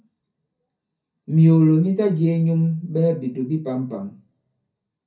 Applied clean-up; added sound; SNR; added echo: none; none; none; reverberation time 0.3 s.